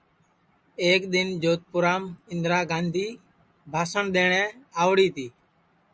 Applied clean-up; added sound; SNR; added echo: none; none; none; none.